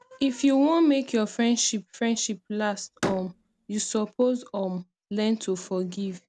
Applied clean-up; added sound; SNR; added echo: none; Slam; 13 dB; none.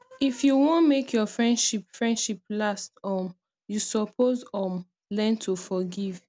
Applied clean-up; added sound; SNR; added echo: none; none; none; none.